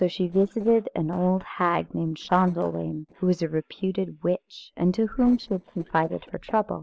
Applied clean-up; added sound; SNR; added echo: neural separator model SepFormer DNS4.